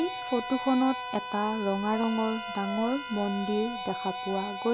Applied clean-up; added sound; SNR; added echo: none; Wind instrument, woodwind instrument + Bowed string instrument; 7 dB; none.